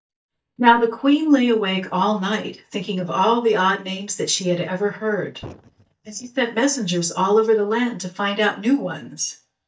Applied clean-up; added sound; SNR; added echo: neural mask model DeepFilterNet 3.